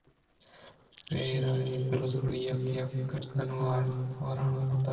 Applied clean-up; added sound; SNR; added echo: neural separator model SepFormer DNS4.